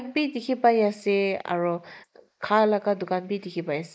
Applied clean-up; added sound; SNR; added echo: neural mask model Resemble Enhance denoiser.